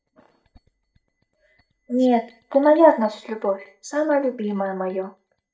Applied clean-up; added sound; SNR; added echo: neural mask model DeepFilterNet 3.